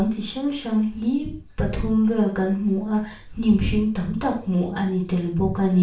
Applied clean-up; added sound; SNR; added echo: none; none; none; reverberation time 0.4 s.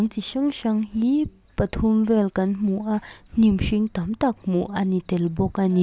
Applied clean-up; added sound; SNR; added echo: none; none; none; none.